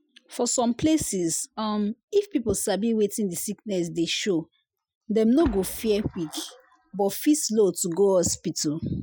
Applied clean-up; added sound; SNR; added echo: classical method Wiener filter.